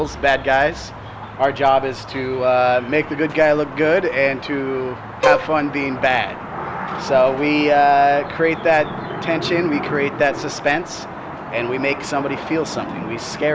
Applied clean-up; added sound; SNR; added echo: none; Bowed string instrument; 3 dB; none.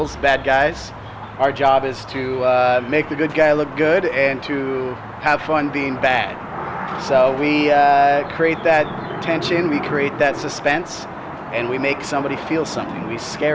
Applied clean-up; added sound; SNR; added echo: none; none; none; none.